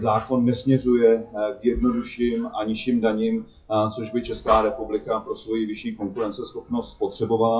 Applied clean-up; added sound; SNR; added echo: classical method WPE with log-MMSE.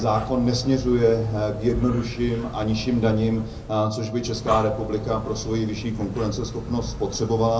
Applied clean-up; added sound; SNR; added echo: none; Breathing; 11 dB; reverberation time 0.4 s.